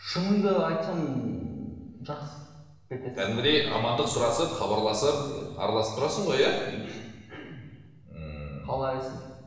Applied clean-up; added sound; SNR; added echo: none; none; none; reverberation time 1.3 s.